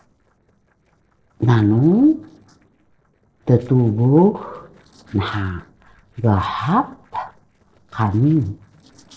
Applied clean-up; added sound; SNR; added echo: neural separator model SepFormer DNS4.